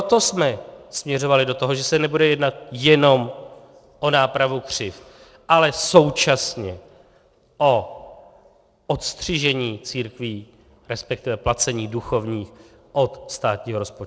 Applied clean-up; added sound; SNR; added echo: none; none; none; none.